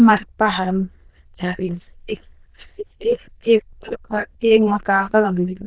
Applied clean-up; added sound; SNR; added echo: neural diffusion model UNIVERSE++.